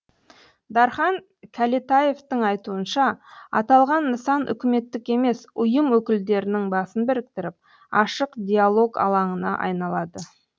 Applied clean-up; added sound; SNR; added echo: none; none; none; none.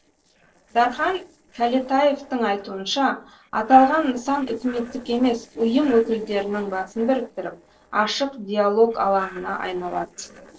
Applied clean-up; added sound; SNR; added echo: neural separator model SepFormer DNS4.